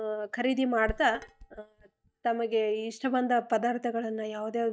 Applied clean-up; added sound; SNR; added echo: neural mask model DeepFilterNet 3.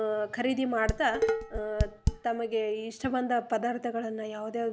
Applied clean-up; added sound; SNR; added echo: none; Dishes, pots, and pans; 1 dB; none.